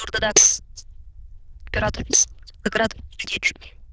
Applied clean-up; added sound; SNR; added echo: neural diffusion model UNIVERSE++.